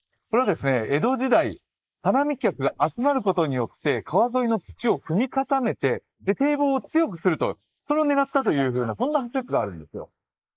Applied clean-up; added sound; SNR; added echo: neural mask model Resemble Enhance denoiser.